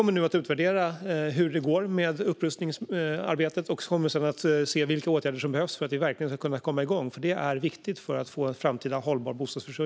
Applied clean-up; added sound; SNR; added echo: none; none; none; none.